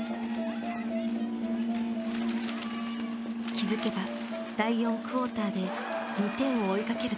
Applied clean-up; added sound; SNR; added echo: none; none; none; none.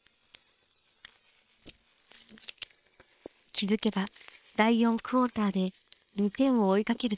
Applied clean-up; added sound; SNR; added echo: neural separator model SepFormer WHAM!.